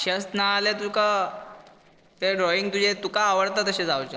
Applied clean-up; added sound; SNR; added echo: neural separator model SepFormer DNS4.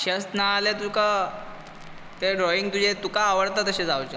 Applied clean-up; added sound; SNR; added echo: none; Crackle; 19 dB; none.